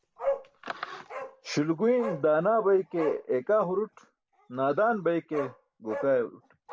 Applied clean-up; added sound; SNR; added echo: none; Bark; 11 dB; none.